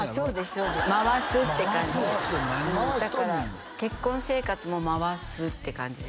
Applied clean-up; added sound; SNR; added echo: none; none; none; none.